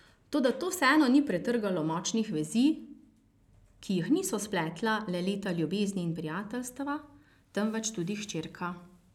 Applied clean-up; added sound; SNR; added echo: none; none; none; none.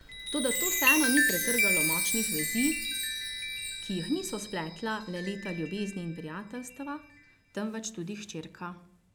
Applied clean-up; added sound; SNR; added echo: none; Chime; -2 dB; none.